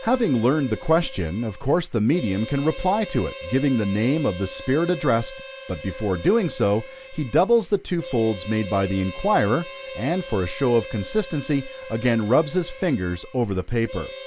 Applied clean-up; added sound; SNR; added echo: none; Harmonica; 15 dB; none.